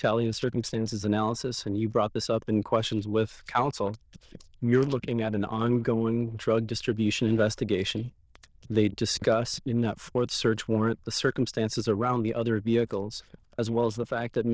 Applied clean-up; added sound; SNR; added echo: neural diffusion model UNIVERSE++.